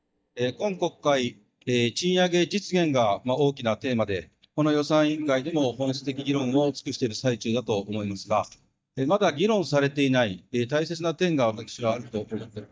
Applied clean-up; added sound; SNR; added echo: neural mask model DeepFilterNet 3.